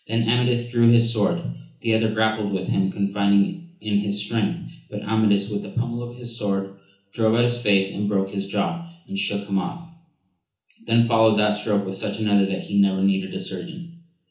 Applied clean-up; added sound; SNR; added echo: none; none; none; reverberation time 0.8 s.